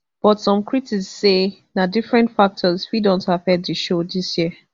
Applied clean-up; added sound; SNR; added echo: none; none; none; none.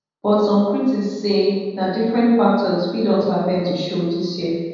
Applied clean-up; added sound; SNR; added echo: none; none; none; reverberation time 1.2 s.